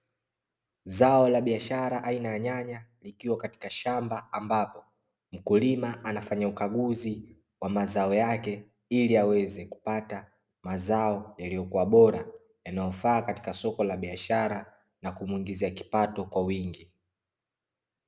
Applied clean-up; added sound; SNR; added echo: none; none; none; none.